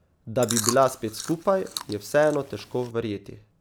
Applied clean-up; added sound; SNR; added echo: none; Chewing, mastication; 9 dB; none.